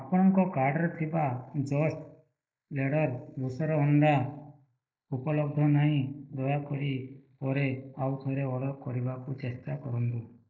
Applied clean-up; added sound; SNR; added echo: neural mask model Resemble Enhance denoiser.